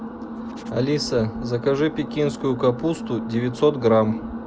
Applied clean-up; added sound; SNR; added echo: none; none; none; none.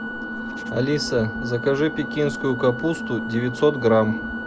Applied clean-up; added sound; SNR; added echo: none; Organ; 12 dB; none.